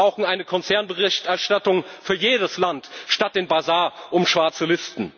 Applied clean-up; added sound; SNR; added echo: none; none; none; none.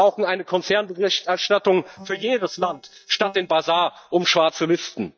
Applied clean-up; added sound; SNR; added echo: neural mask model DeepFilterNet 3.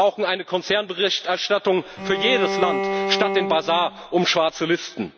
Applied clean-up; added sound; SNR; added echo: none; Bowed string instrument; 4 dB; none.